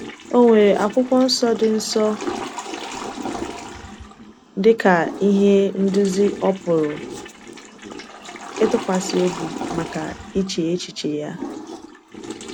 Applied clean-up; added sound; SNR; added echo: none; Toilet flush / Water; 12 dB; none.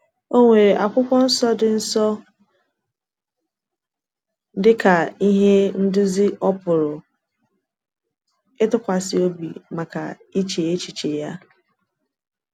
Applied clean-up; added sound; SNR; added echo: none; none; none; none.